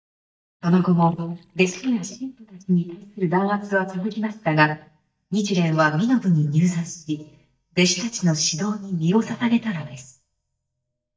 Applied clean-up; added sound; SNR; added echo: neural mask model DeepFilterNet 3.